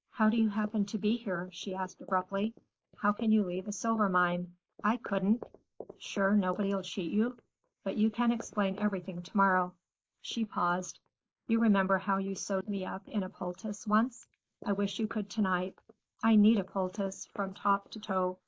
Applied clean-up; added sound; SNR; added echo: neural mask model Resemble Enhance denoiser.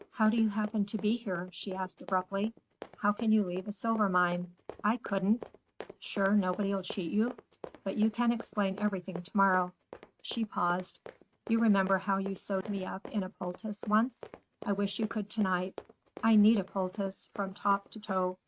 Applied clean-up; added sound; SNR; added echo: neural mask model RNNoise.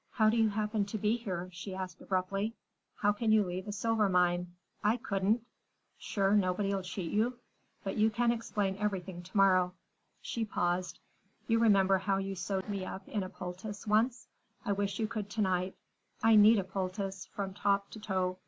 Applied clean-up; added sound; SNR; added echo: none; none; none; none.